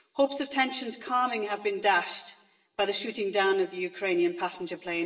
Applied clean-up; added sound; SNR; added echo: none; none; none; reverberation time 0.8 s.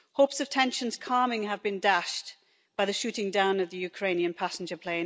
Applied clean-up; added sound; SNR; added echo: none; none; none; none.